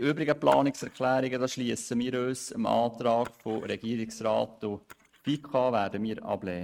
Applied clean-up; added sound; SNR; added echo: neural mask model RNNoise.